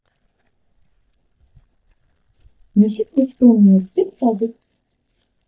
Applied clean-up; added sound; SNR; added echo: neural mask model DeepFilterNet 3.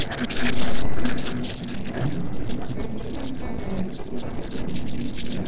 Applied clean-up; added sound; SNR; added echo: neural separator model SepFormer DNS4.